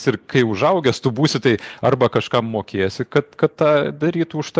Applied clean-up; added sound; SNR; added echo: none; none; none; none.